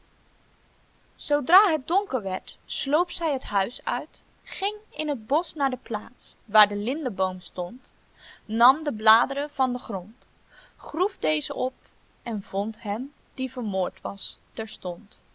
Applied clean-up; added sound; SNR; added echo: none; none; none; none.